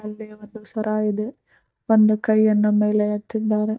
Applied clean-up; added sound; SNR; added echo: neural mask model DeepFilterNet 3.